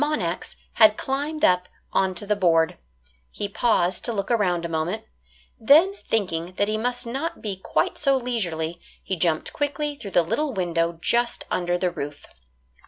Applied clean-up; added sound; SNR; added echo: none; none; none; none.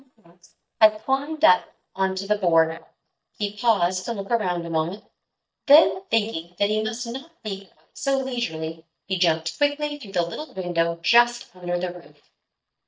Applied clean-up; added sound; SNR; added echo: neural mask model DeepFilterNet 3.